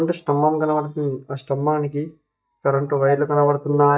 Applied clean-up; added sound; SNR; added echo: neural mask model DeepFilterNet 3.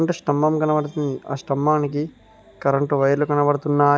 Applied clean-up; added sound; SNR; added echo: none; none; none; none.